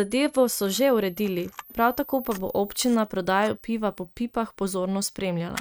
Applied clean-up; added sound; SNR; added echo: neural mask model RNNoise.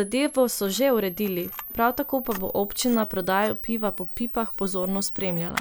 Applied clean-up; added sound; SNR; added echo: none; Camera; 9 dB; none.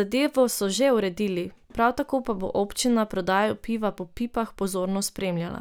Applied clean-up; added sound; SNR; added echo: none; none; none; none.